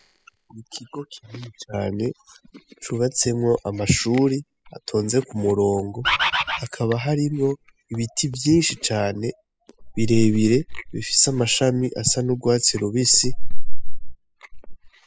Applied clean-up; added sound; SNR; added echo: classical method spectral subtraction.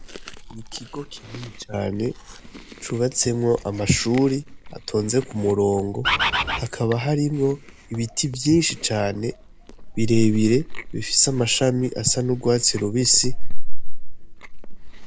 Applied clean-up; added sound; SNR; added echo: none; Chewing, mastication + Bird; -1 dB; none.